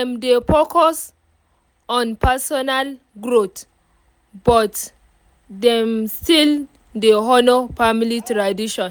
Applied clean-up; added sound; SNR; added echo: none; none; none; none.